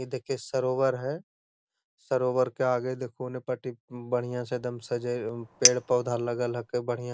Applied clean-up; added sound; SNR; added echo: none; Chink, clink; 2 dB; none.